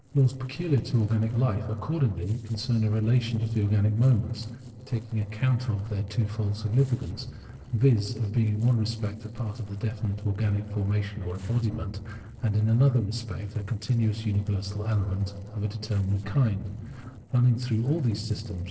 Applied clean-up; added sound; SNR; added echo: neural separator model SepFormer DNS4.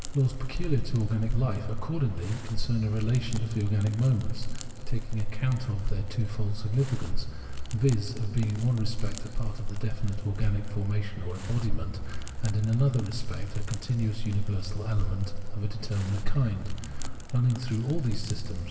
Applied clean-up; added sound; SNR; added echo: none; Crackle; 2 dB; reverberation time 2.3 s.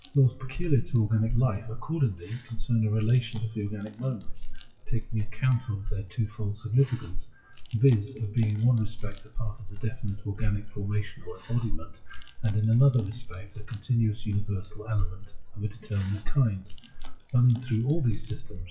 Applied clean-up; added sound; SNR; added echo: classical method WPE with log-MMSE.